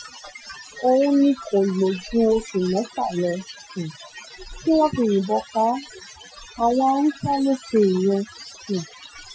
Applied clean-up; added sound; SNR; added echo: classical method Wiener filter.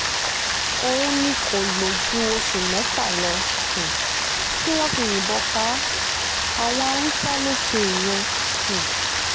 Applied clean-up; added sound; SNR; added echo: none; Rain; -4 dB; none.